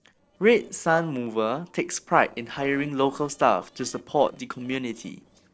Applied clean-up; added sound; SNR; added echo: neural separator model SepFormer DNS4.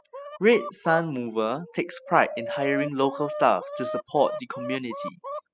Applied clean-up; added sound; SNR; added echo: classical method spectral subtraction.